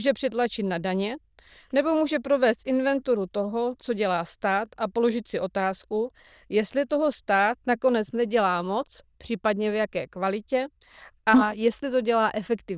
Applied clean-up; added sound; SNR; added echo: neural diffusion model UNIVERSE++.